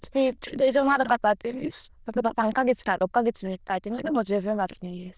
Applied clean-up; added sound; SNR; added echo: neural diffusion model UNIVERSE++.